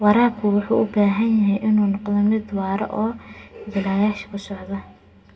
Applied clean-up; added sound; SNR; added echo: none; none; none; reverberation time 0.9 s.